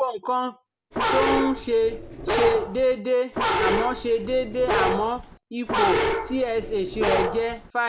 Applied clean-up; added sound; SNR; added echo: none; Bark; 1 dB; none.